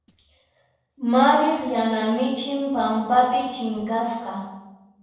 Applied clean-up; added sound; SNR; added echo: neural separator model SepFormer DNS4.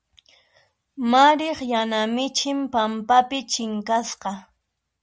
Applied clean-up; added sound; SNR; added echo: none; none; none; none.